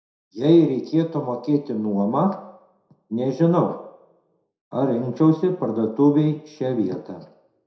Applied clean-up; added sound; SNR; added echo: none; none; none; reverberation time 0.6 s.